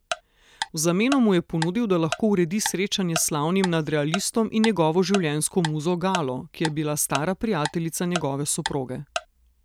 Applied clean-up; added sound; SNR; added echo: none; Tick-tock; 12 dB; none.